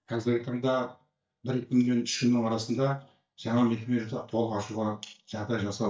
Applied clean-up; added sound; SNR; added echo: neural mask model DeepFilterNet 3.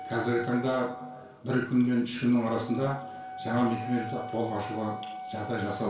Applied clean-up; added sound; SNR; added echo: none; Wind instrument, woodwind instrument; 12 dB; reverberation time 0.3 s.